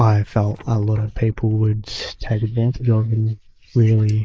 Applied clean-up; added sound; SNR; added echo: neural mask model Resemble Enhance denoiser.